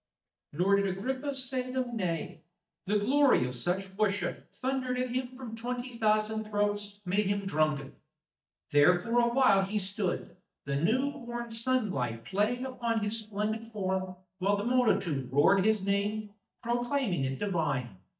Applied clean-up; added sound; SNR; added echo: neural mask model DeepFilterNet 3.